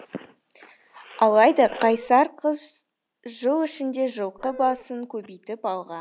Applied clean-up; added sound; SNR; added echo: none; Dog; 15 dB; none.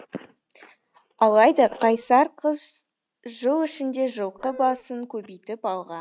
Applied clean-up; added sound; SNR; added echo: neural mask model RNNoise.